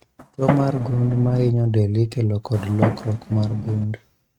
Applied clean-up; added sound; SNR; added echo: neural mask model RNNoise.